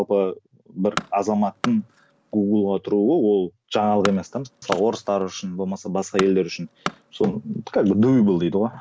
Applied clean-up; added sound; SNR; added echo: none; Tools; 13 dB; none.